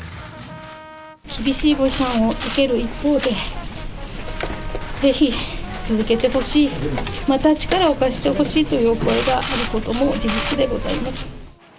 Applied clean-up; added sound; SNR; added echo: none; Brass instrument; 20 dB; none.